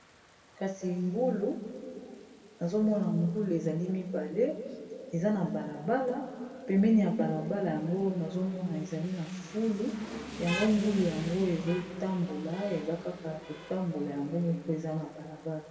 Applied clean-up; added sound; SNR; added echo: none; Rain; 17 dB; reverberation time 2.0 s.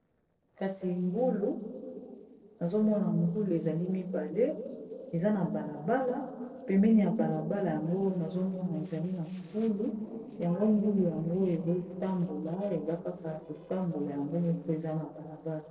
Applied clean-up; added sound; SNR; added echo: neural separator model SepFormer DNS4.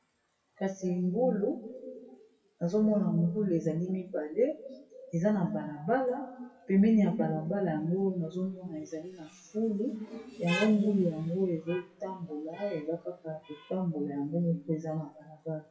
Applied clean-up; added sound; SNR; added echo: classical method WPE with log-MMSE.